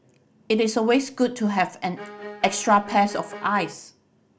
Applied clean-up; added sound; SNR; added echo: none; Bowed string instrument; 13 dB; none.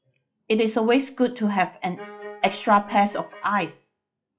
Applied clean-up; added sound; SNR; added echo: classical method log-MMSE.